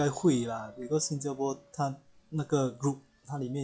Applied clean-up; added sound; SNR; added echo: classical method log-MMSE.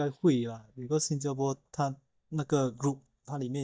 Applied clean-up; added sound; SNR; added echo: neural mask model DeepFilterNet 3.